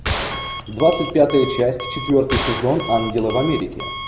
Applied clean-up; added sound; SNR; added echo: none; Gunshot, gunfire + Alarm; 6 dB; none.